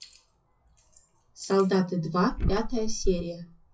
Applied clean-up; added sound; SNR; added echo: classical method WPE with log-MMSE.